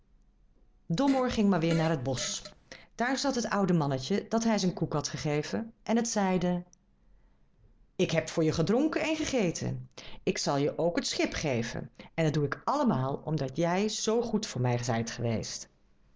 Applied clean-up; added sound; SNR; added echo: none; Fart; 14 dB; none.